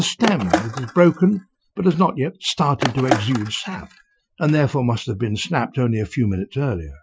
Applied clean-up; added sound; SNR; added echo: classical method Wiener filter.